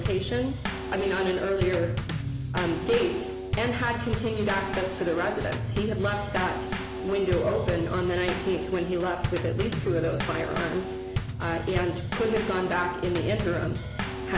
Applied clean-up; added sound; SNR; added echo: none; Bass drum / Snare drum / Drum kit; 3 dB; none.